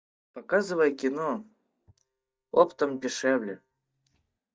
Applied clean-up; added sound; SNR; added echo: neural mask model DeepFilterNet 3.